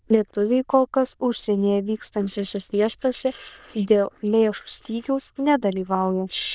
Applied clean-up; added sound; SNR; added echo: neural diffusion model UNIVERSE++.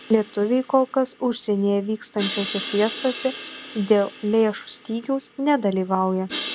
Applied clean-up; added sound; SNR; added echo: none; Crash cymbal; 14 dB; none.